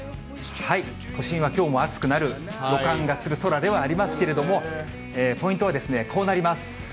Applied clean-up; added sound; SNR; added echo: none; none; none; none.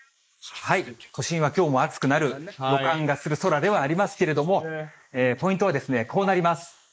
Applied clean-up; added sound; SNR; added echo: neural mask model Resemble Enhance denoiser.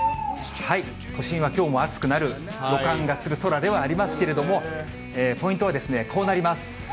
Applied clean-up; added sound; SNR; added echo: none; Bird; 13 dB; none.